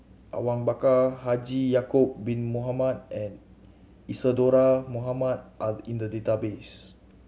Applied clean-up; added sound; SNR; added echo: none; none; none; none.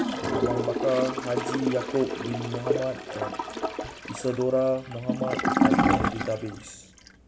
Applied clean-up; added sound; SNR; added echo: none; Toilet flush / Gurgling; -2 dB; none.